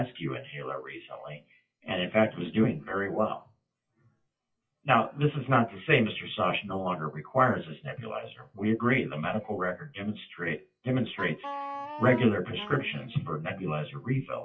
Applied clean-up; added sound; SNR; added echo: classical method WPE with log-MMSE.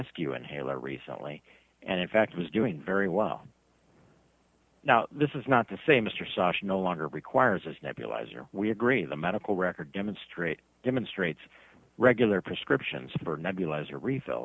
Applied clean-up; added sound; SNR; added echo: none; none; none; none.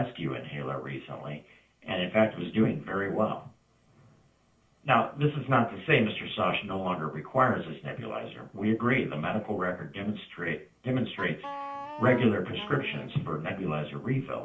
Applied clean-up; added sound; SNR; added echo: none; Wind instrument, woodwind instrument; 11 dB; reverberation time 0.3 s.